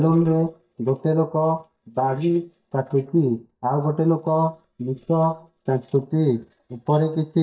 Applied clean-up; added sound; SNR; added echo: neural mask model DeepFilterNet 3.